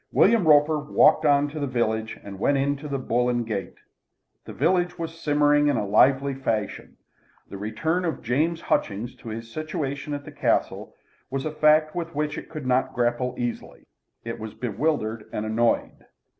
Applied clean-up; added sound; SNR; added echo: none; none; none; none.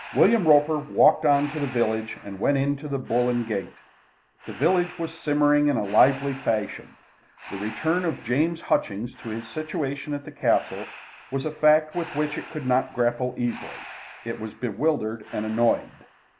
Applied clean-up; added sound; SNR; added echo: none; Breathing; 19 dB; none.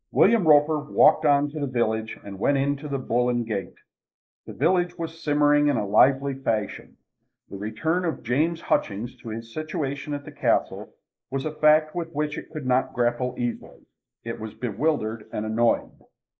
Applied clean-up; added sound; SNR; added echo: neural mask model Resemble Enhance denoiser.